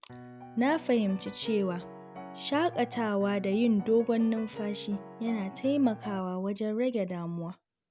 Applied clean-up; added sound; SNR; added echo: none; Piano; 15 dB; none.